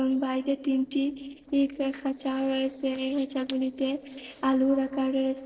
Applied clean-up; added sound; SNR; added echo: neural separator model SepFormer DNS4.